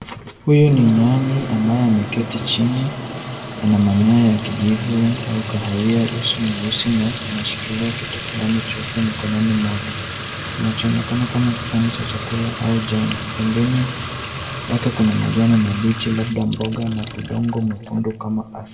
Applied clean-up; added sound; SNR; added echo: none; Fill (with liquid) / Trickle, dribble / Sink (filling or washing); 8 dB; reverberation time 1.3 s.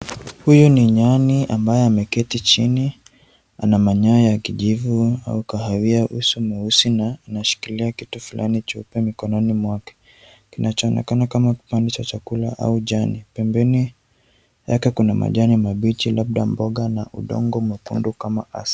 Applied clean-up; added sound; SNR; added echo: none; none; none; none.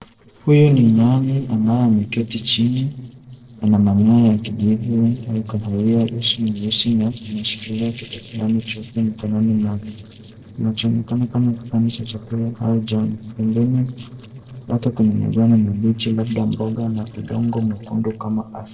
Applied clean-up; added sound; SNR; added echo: neural separator model SepFormer DNS4.